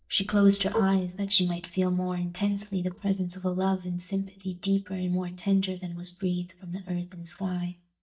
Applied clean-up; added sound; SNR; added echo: neural mask model DeepFilterNet 3.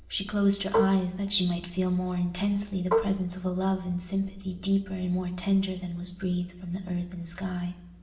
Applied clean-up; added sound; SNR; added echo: none; Marimba, xylophone; 3 dB; reverberation time 1.3 s.